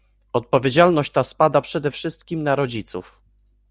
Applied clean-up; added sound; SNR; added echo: none; none; none; none.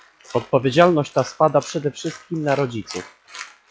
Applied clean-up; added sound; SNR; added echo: classical method log-MMSE.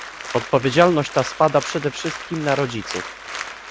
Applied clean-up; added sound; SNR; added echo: none; Applause; 11 dB; none.